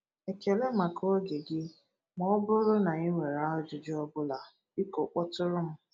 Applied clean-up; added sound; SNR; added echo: none; none; none; none.